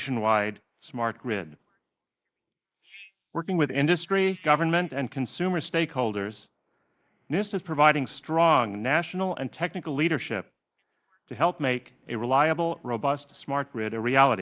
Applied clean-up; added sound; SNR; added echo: neural mask model Resemble Enhance denoiser.